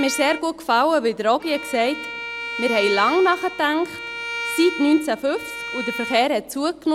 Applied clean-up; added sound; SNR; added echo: none; Bowed string instrument; 10 dB; none.